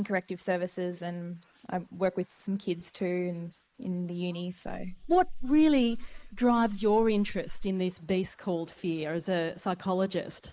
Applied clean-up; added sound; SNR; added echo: neural mask model Resemble Enhance denoiser.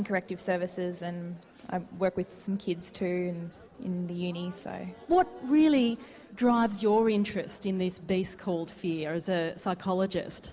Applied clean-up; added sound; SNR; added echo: none; none; none; none.